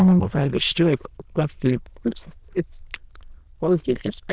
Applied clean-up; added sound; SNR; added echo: neural diffusion model UNIVERSE++.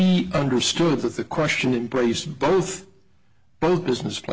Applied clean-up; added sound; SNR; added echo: none; none; none; none.